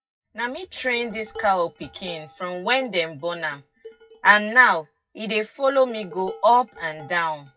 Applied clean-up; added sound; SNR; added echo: classical method WPE with log-MMSE.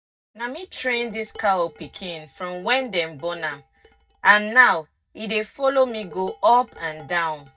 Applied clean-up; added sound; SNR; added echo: neural mask model DeepFilterNet 3.